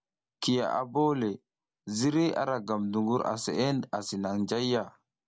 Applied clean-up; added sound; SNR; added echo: none; none; none; none.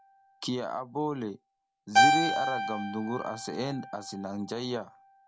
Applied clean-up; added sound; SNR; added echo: none; Keyboard (musical); -3 dB; none.